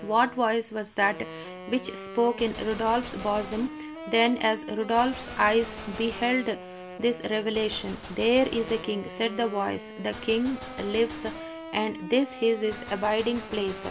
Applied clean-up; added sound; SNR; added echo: none; Wind instrument, woodwind instrument + Gunshot, gunfire; 12 dB; none.